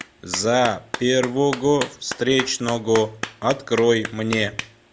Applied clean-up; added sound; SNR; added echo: none; Clapping; 12 dB; none.